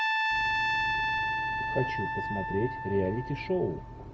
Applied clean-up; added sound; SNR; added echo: none; Trumpet; -2 dB; none.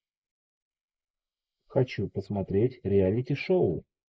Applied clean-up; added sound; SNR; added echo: neural mask model Resemble Enhance denoiser.